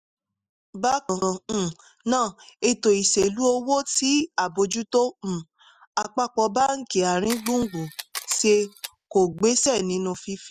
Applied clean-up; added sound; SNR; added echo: classical method spectral subtraction.